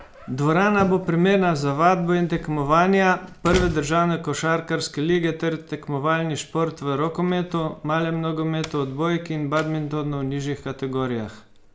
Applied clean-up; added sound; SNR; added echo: none; Slam; 17 dB; none.